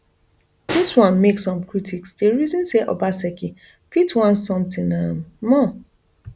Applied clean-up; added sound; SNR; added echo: none; Snare drum; 15 dB; none.